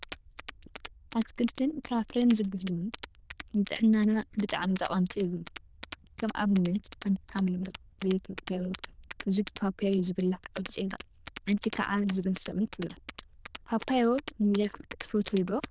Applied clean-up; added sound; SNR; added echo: neural diffusion model UNIVERSE++.